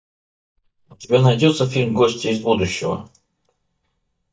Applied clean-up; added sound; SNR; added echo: neural mask model DeepFilterNet 3.